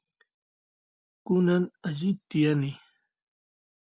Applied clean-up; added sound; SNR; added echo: none; none; none; none.